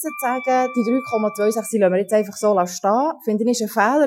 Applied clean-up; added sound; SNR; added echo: classical method Wiener filter.